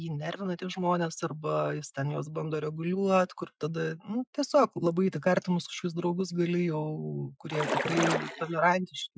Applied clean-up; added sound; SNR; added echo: classical method Wiener filter.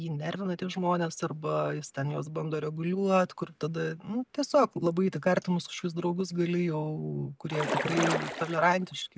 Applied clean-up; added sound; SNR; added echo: none; Splash, splatter; 3 dB; none.